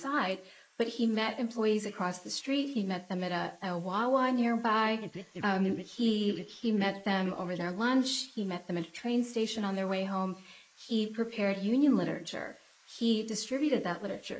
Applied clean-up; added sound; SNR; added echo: neural mask model Resemble Enhance denoiser.